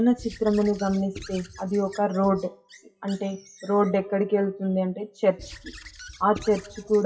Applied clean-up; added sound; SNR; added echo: classical method WPE with log-MMSE.